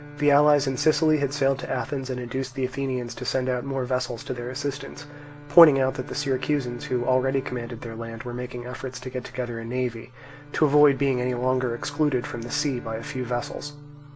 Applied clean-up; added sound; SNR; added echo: none; Bowed string instrument; 18 dB; none.